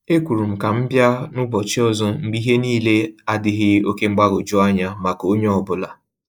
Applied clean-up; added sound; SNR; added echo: neural mask model Resemble Enhance denoiser.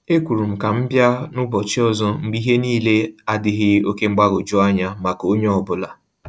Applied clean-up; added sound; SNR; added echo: none; none; none; none.